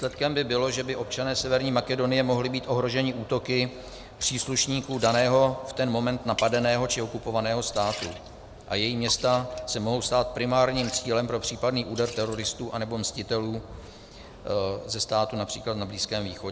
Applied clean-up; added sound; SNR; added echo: none; Liquid; 18 dB; none.